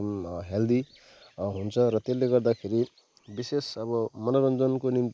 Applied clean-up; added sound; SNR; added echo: neural mask model Resemble Enhance denoiser.